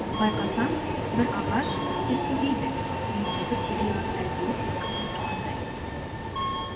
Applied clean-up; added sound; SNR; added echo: none; Subway, metro, underground; -3 dB; reverberation time 0.9 s.